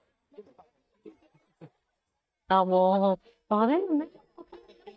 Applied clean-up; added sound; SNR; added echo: neural mask model DeepFilterNet 3.